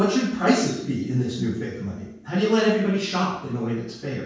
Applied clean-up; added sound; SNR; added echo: none; none; none; reverberation time 0.6 s.